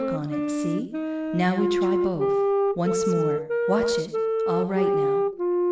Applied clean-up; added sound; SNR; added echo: none; Wind instrument, woodwind instrument; -5 dB; none.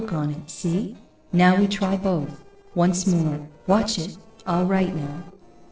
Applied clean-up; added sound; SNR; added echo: neural separator model SepFormer DNS4.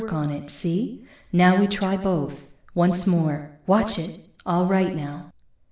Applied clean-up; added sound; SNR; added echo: none; none; none; none.